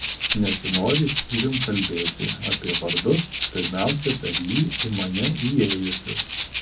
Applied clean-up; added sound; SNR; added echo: none; Rattle (instrument); -2 dB; reverberation time 0.4 s.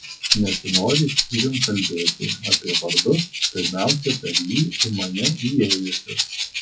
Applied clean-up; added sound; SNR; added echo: classical method WPE with log-MMSE.